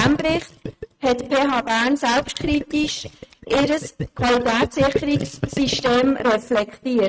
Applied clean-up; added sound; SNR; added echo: neural mask model RNNoise.